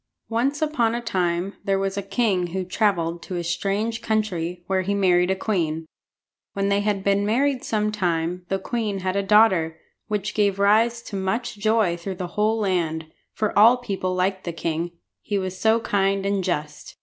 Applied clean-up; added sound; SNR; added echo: none; none; none; none.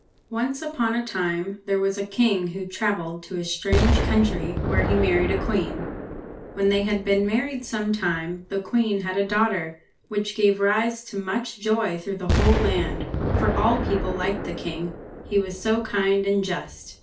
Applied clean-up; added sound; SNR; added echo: none; Explosion; 4 dB; reverberation time 0.2 s.